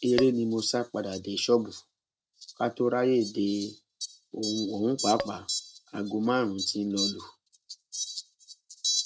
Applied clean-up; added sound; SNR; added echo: neural mask model RNNoise.